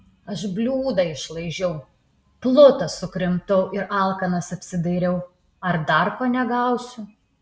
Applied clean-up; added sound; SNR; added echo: none; none; none; none.